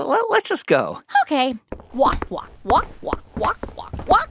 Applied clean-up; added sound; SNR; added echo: none; none; none; none.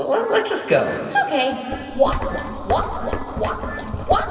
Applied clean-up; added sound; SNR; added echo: none; Glass; 16 dB; reverberation time 2.5 s.